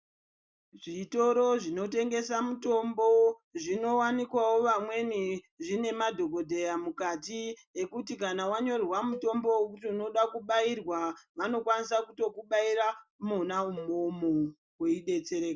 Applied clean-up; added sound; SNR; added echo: neural mask model Resemble Enhance denoiser.